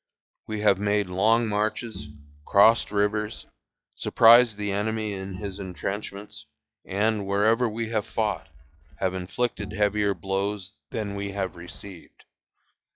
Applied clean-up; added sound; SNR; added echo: classical method log-MMSE.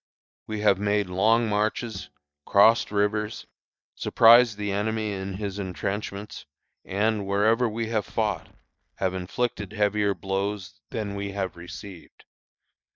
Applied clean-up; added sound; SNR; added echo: neural mask model DeepFilterNet 3.